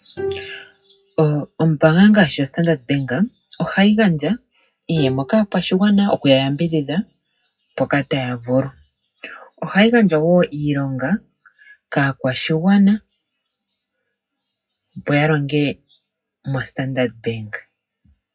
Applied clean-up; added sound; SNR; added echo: classical method WPE with log-MMSE.